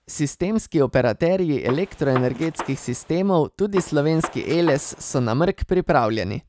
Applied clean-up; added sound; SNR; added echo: none; Gunshot, gunfire; 13 dB; none.